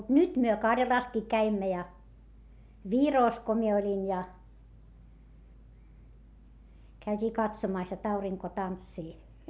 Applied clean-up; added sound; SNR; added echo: none; none; none; none.